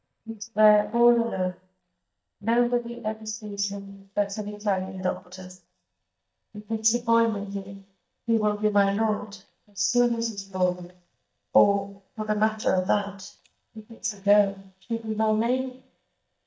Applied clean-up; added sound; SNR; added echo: neural mask model DeepFilterNet 3.